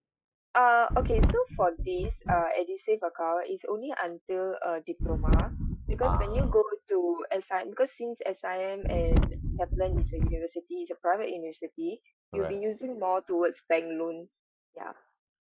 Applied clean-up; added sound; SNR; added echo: classical method Wiener filter.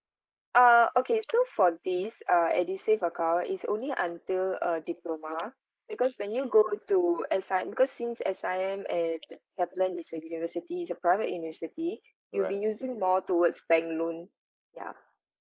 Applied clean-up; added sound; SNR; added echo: neural mask model Resemble Enhance denoiser.